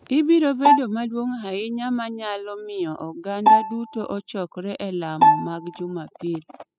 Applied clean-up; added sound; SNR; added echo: classical method spectral subtraction.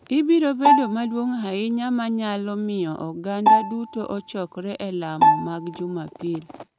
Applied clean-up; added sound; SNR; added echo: none; Bowed string instrument; -2 dB; none.